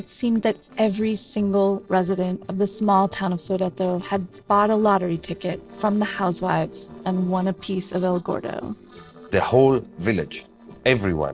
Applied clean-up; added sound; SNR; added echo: neural separator model SepFormer DNS4.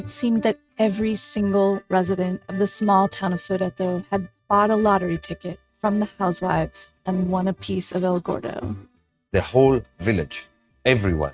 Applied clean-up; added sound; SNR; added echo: neural mask model RNNoise.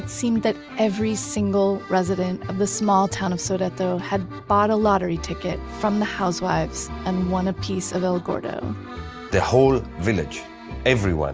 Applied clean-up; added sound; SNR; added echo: none; none; none; none.